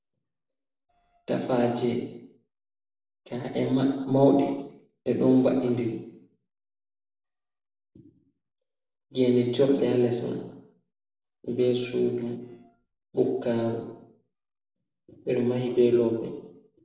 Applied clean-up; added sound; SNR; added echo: neural separator model SepFormer DNS4.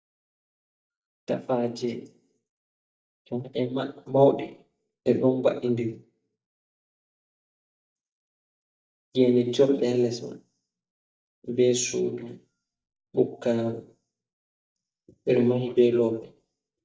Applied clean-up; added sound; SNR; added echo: neural mask model DeepFilterNet 3.